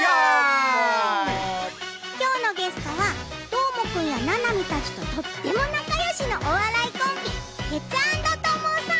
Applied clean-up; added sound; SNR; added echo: none; none; none; none.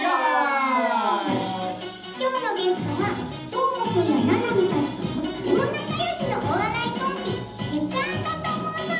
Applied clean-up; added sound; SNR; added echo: none; none; none; reverberation time 0.8 s.